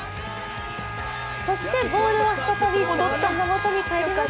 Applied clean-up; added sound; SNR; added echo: none; Wind instrument, woodwind instrument; 7 dB; none.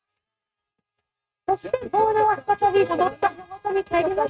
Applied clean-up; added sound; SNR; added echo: neural mask model RNNoise.